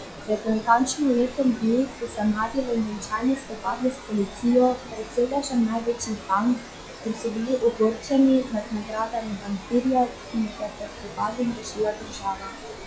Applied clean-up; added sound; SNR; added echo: classical method log-MMSE.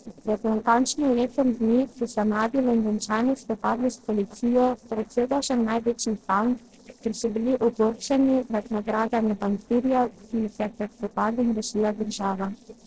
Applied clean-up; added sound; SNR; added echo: neural separator model SepFormer DNS4.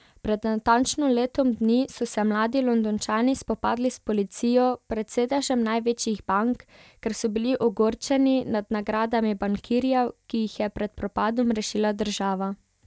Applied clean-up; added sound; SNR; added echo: none; none; none; none.